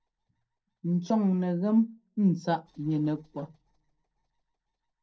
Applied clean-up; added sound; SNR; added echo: neural separator model SepFormer DNS4.